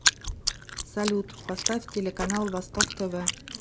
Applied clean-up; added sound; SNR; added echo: none; Chewing, mastication; 0 dB; none.